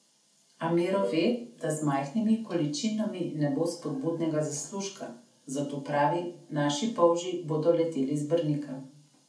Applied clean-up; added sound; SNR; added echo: none; none; none; reverberation time 0.4 s.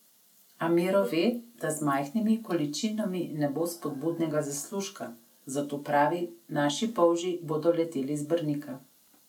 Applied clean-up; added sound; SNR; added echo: none; none; none; none.